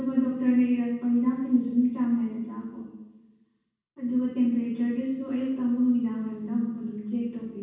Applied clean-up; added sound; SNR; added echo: none; none; none; reverberation time 1.2 s.